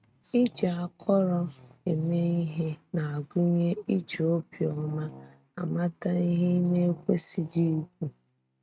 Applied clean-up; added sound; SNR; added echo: neural mask model RNNoise.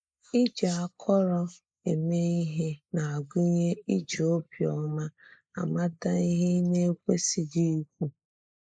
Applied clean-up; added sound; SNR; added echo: neural mask model Resemble Enhance denoiser.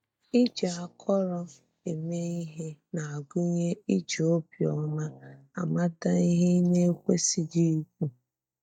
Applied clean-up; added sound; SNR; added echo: neural mask model DeepFilterNet 3.